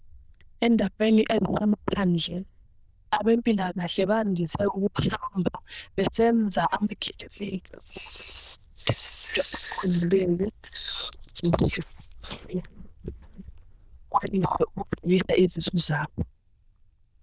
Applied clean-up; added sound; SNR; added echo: neural diffusion model UNIVERSE++.